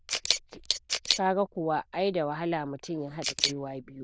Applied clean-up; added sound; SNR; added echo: neural diffusion model UNIVERSE++.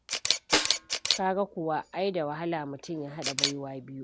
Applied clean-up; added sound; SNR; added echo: none; Camera + Snare drum; -1 dB; none.